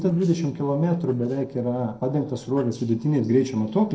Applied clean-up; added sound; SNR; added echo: neural separator model SepFormer DNS4.